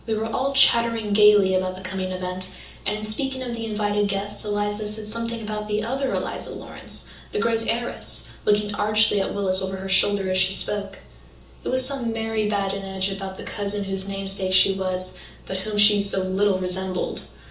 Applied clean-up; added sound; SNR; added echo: none; none; none; reverberation time 0.8 s.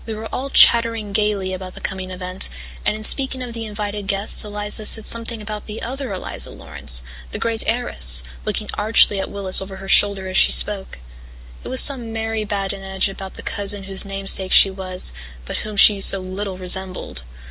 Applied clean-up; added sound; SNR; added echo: none; none; none; none.